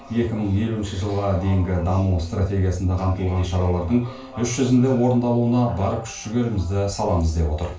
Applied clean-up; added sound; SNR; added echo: none; none; none; reverberation time 0.2 s.